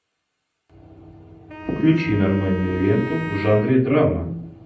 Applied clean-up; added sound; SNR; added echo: none; Wind instrument, woodwind instrument; 12 dB; reverberation time 0.6 s.